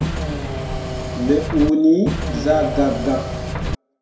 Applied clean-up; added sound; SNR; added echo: none; Engine / Mechanisms; 4 dB; reverberation time 0.6 s.